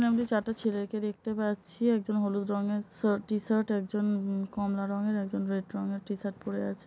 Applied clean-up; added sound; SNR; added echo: none; none; none; none.